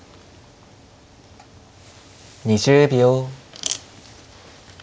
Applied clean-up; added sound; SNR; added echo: none; none; none; none.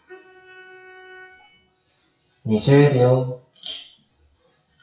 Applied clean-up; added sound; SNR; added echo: classical method WPE with log-MMSE.